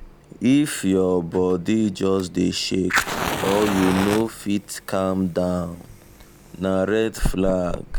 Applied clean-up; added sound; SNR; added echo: none; Fire; 8 dB; none.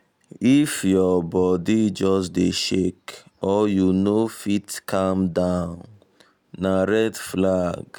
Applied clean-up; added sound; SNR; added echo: none; none; none; none.